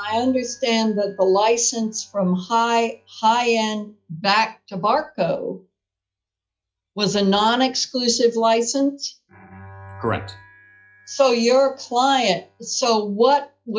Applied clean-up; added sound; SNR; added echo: classical method log-MMSE.